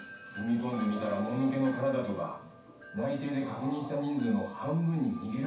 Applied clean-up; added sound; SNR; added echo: none; Wind chime; 17 dB; reverberation time 0.6 s.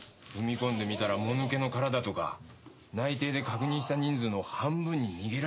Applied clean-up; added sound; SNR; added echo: none; none; none; none.